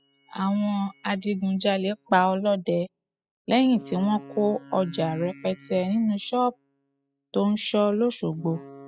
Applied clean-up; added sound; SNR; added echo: classical method spectral subtraction.